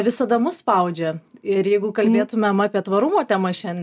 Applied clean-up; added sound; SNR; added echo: none; none; none; none.